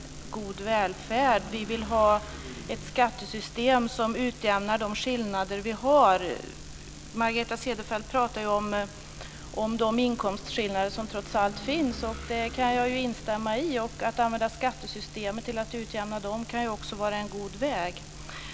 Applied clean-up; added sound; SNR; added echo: none; Engine / Vehicle; 18 dB; none.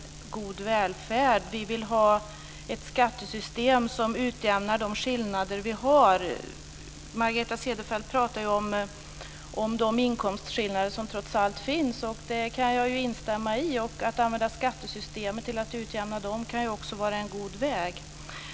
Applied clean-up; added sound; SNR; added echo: none; none; none; none.